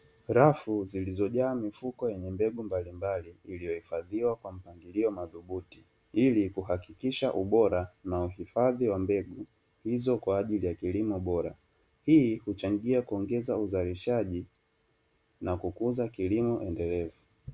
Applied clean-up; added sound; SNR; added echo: none; none; none; none.